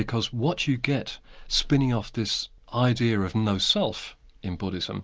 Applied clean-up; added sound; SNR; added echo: none; none; none; none.